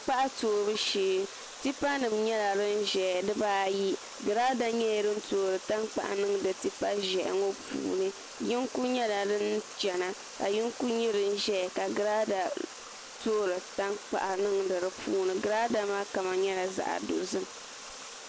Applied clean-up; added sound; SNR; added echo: none; Water; 14 dB; none.